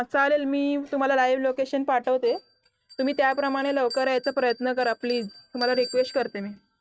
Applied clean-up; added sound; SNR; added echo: neural mask model RNNoise.